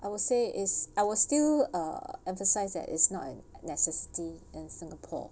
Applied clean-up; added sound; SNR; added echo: none; none; none; none.